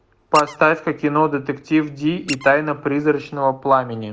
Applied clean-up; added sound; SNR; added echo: none; Squeak; 16 dB; none.